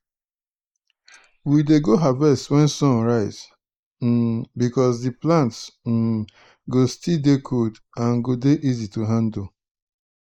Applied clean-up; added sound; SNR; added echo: neural mask model Resemble Enhance denoiser.